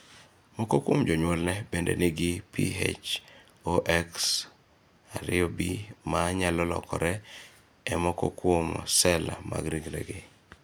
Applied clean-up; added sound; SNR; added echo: none; none; none; none.